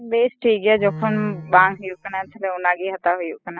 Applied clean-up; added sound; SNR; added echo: classical method spectral subtraction.